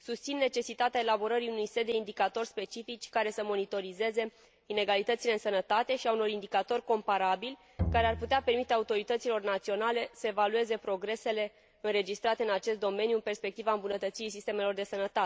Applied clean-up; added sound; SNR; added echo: none; Bowed string instrument; 7 dB; none.